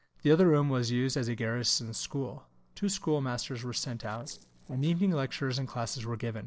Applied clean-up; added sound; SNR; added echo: neural separator model SepFormer DNS4.